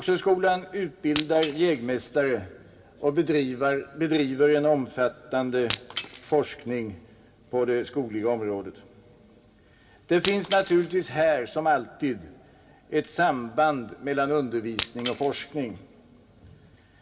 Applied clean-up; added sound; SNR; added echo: none; Shatter; 17 dB; reverberation time 1.9 s.